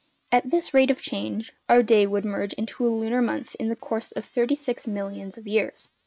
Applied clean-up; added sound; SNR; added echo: neural mask model Resemble Enhance denoiser.